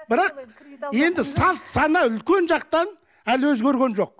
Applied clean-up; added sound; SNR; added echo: none; none; none; none.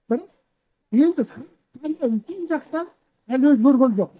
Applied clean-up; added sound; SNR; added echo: neural mask model DeepFilterNet 3.